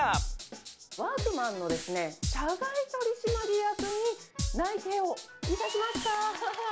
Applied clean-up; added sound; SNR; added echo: none; Drum kit; 6 dB; none.